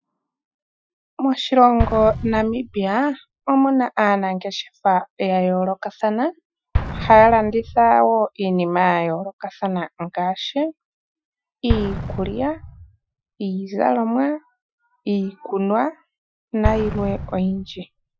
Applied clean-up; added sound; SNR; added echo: classical method Wiener filter.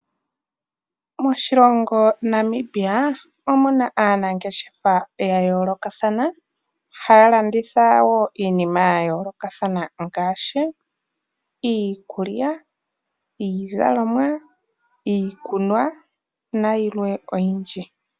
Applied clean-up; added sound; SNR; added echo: none; none; none; none.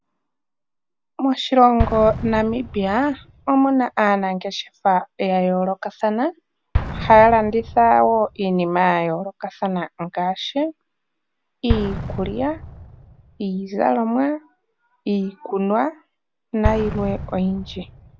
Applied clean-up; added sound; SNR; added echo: none; Explosion; 11 dB; none.